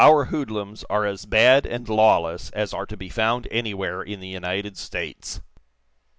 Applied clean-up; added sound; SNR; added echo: none; none; none; none.